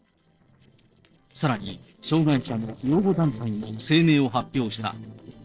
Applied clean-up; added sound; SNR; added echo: neural separator model SepFormer DNS4.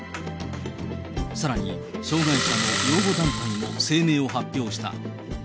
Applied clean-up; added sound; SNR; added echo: none; Engine starting; 3 dB; none.